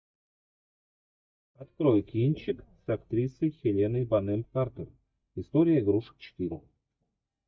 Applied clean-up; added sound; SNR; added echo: neural mask model DeepFilterNet 3.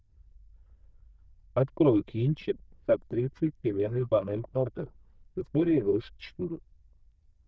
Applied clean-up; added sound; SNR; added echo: neural diffusion model UNIVERSE++.